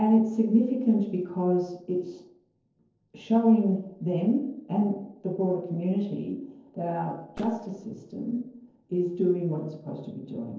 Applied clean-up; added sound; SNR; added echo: neural separator model SepFormer DNS4.